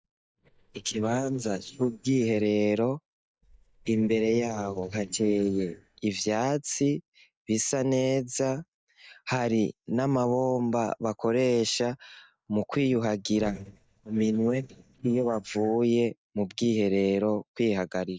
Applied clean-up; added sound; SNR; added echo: neural mask model DeepFilterNet 3.